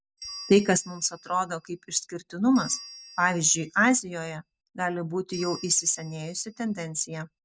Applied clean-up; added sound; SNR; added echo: none; Bell; 18 dB; none.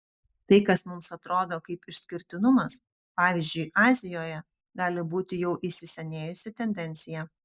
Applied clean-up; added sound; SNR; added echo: neural mask model Resemble Enhance denoiser.